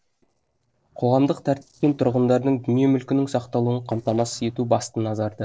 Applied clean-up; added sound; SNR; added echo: neural separator model SepFormer DNS4.